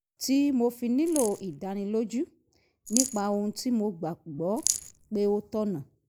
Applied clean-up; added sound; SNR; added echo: neural mask model Resemble Enhance denoiser.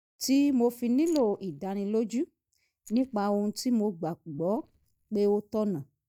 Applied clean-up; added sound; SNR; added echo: neural mask model DeepFilterNet 3.